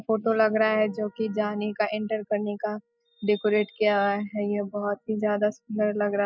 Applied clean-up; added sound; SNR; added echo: classical method spectral subtraction.